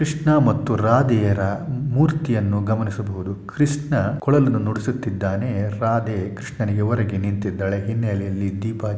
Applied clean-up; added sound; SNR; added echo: none; none; none; none.